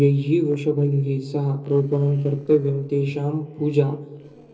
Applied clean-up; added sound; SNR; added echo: neural separator model SepFormer DNS4.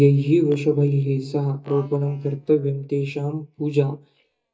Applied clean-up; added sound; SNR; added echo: neural mask model DeepFilterNet 3.